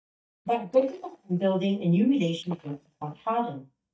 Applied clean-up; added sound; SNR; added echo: neural mask model DeepFilterNet 3.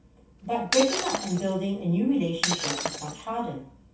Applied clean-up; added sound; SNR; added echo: none; Shatter; 4 dB; reverberation time 0.2 s.